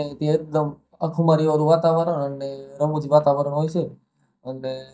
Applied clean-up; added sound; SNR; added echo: neural mask model DeepFilterNet 3.